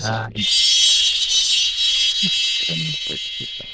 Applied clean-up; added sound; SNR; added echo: neural diffusion model UNIVERSE++.